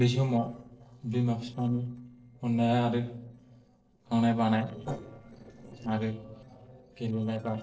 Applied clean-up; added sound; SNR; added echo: neural separator model SepFormer DNS4.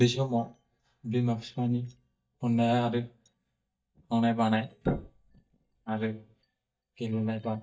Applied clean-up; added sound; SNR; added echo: neural mask model DeepFilterNet 3.